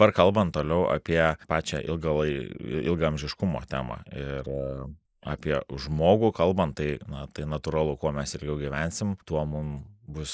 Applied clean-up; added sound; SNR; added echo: neural mask model Resemble Enhance denoiser.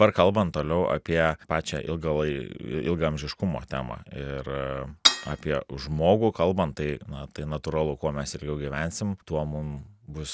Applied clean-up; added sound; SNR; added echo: none; Cutlery, silverware / Dishes, pots, and pans; -2 dB; none.